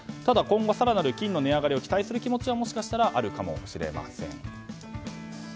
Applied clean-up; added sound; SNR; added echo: none; none; none; none.